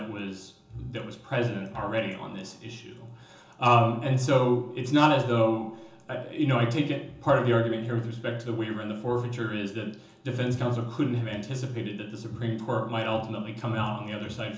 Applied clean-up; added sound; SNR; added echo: none; none; none; reverberation time 0.6 s.